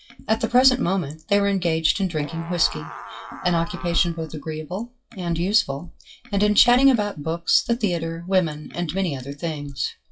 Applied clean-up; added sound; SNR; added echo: classical method WPE with log-MMSE.